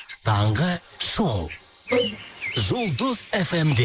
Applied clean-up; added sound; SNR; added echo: neural mask model Resemble Enhance denoiser.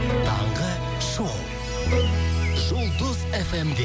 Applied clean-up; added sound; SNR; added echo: none; Bowed string instrument; 12 dB; none.